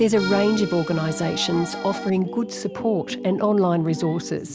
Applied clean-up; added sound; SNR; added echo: none; Accordion; 11 dB; none.